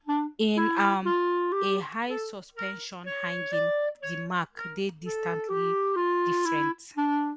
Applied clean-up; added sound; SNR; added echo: none; Wind instrument, woodwind instrument; -4 dB; none.